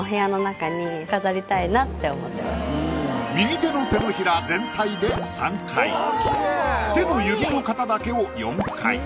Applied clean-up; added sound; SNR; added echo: none; none; none; none.